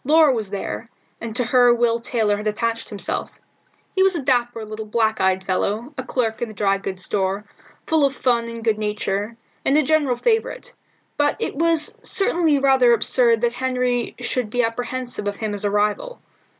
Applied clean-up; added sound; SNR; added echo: none; none; none; none.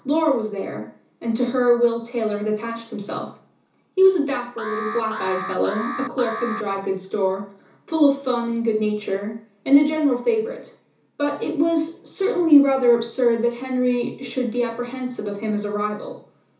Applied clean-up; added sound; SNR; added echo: none; Alarm; 10 dB; reverberation time 0.9 s.